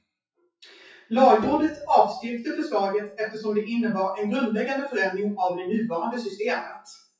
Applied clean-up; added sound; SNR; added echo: classical method WPE with log-MMSE.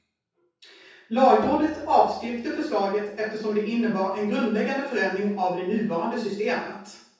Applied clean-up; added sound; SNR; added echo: none; Piano; 20 dB; reverberation time 0.6 s.